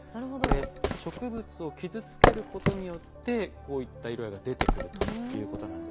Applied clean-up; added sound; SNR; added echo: none; Wood; -5 dB; none.